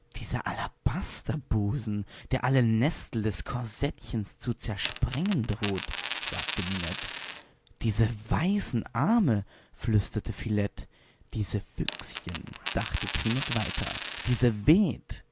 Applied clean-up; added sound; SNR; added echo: none; Coin (dropping); -1 dB; none.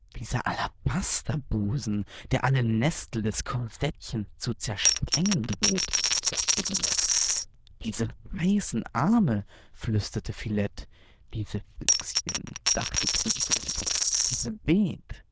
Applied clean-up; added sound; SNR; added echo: neural diffusion model UNIVERSE++.